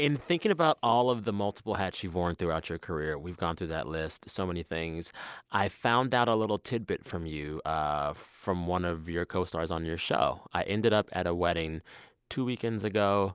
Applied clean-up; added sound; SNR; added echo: none; none; none; none.